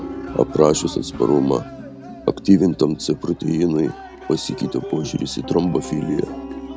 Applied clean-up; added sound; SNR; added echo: none; Cheering + Piano; 13 dB; none.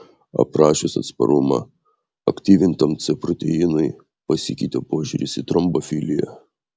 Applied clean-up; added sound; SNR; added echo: none; none; none; none.